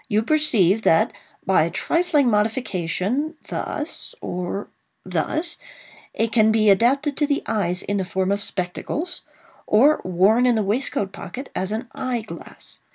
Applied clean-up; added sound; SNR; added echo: none; none; none; none.